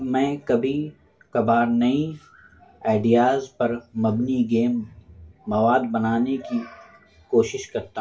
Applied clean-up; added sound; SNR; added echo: none; none; none; reverberation time 0.2 s.